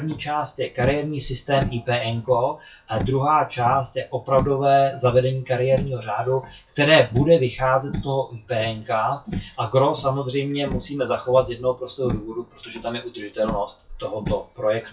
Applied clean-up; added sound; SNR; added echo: classical method WPE with log-MMSE.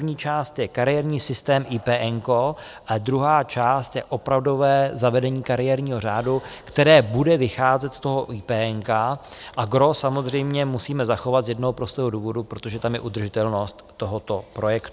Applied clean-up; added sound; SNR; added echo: none; none; none; none.